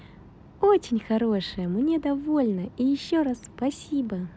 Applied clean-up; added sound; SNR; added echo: none; none; none; none.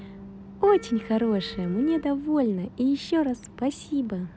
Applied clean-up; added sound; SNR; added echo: none; Bass guitar + Wind instrument, woodwind instrument; 19 dB; none.